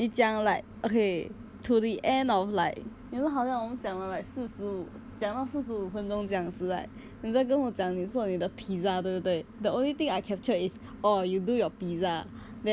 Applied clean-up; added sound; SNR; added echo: none; none; none; none.